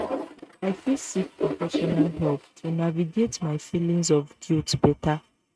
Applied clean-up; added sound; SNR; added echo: neural mask model RNNoise.